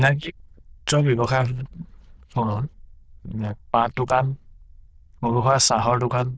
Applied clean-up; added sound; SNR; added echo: neural diffusion model UNIVERSE++.